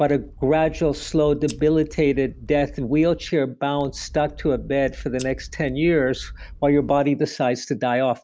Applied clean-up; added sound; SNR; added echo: none; Scissors; 16 dB; none.